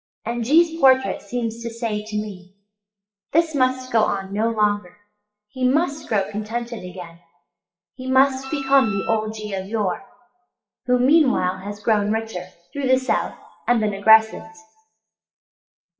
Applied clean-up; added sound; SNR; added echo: classical method WPE with log-MMSE.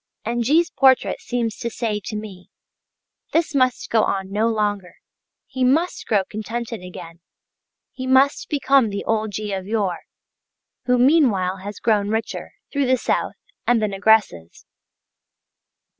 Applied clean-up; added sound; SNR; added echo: none; none; none; none.